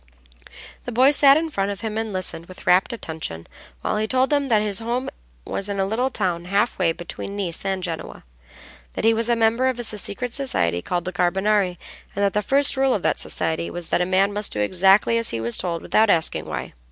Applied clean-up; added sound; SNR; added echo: none; none; none; none.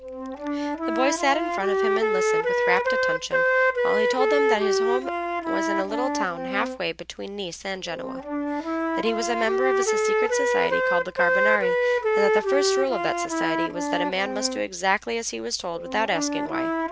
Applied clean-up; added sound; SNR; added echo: none; Wind instrument, woodwind instrument; -4 dB; none.